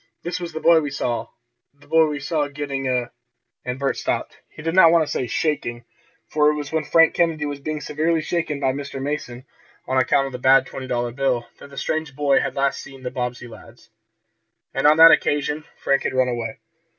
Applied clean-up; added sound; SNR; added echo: none; none; none; none.